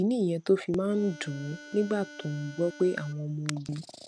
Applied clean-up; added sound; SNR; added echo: none; Harmonica; 17 dB; none.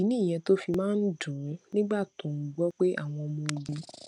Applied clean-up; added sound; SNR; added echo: none; none; none; none.